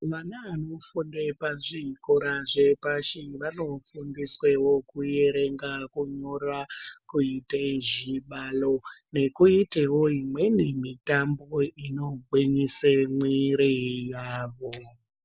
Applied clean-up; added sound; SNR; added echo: none; none; none; none.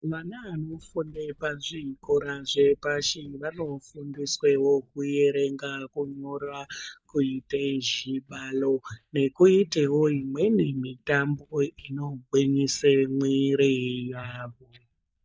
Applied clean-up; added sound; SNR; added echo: neural mask model DeepFilterNet 3.